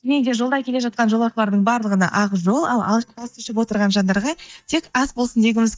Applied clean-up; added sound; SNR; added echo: neural mask model DeepFilterNet 3.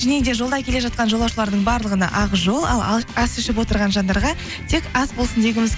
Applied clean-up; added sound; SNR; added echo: none; none; none; none.